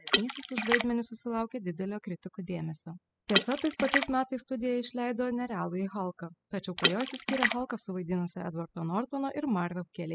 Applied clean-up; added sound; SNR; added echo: classical method spectral subtraction.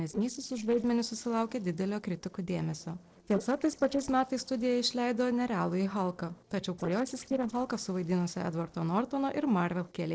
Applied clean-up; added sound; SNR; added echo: neural separator model SepFormer DNS4.